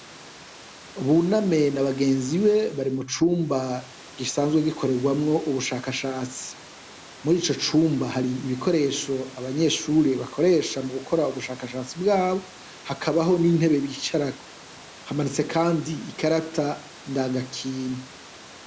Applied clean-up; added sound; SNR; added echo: none; Water; 20 dB; none.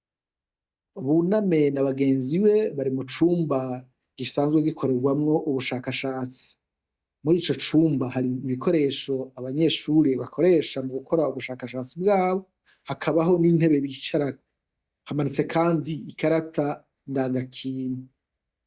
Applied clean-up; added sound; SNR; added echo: neural mask model DeepFilterNet 3.